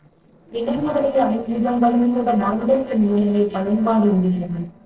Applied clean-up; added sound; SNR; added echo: neural separator model SepFormer DNS4.